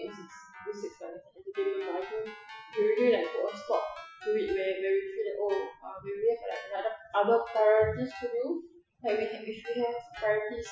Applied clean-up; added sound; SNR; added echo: classical method Wiener filter.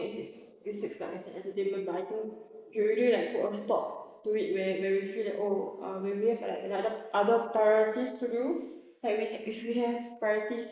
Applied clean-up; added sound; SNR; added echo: neural mask model Resemble Enhance denoiser.